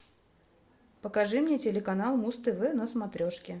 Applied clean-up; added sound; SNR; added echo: none; none; none; none.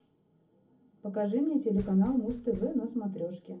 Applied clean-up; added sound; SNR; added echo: none; Knock; 17 dB; reverberation time 0.3 s.